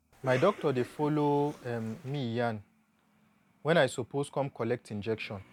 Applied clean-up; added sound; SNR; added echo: none; Cough; 16 dB; none.